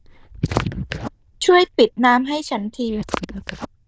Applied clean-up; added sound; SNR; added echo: neural diffusion model UNIVERSE++.